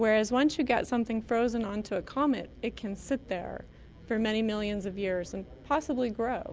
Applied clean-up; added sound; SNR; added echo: none; none; none; none.